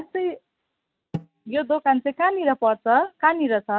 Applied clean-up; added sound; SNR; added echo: neural mask model RNNoise.